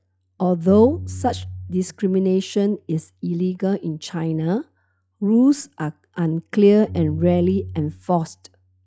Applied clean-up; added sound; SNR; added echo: classical method log-MMSE.